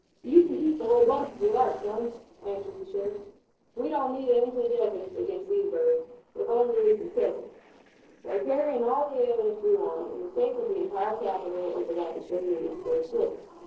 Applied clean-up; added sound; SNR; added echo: neural separator model SepFormer DNS4.